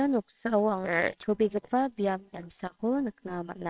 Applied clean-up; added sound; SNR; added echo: neural separator model SepFormer WHAMR!.